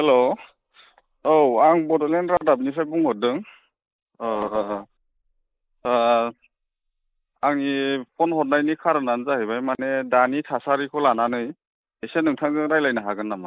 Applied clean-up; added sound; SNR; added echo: neural mask model Resemble Enhance denoiser.